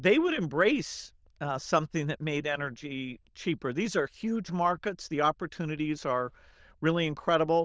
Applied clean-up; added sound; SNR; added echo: neural diffusion model UNIVERSE++.